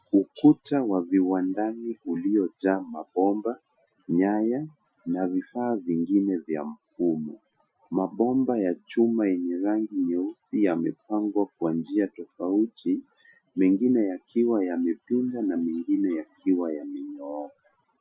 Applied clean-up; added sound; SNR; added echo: classical method Wiener filter.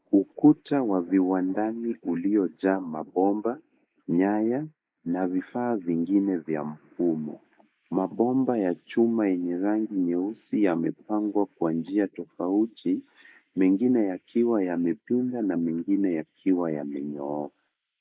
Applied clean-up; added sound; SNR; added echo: neural mask model Resemble Enhance denoiser.